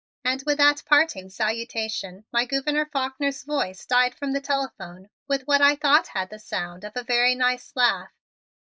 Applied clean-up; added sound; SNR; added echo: neural mask model Resemble Enhance denoiser.